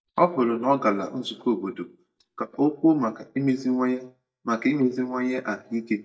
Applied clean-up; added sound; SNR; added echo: neural mask model DeepFilterNet 3.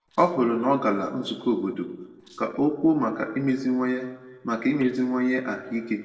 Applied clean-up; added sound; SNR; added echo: neural separator model SepFormer DNS4.